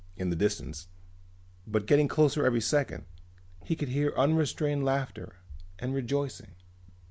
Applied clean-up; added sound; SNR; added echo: none; none; none; none.